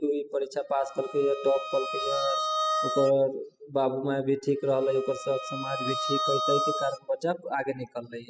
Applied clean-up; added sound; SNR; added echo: classical method spectral subtraction.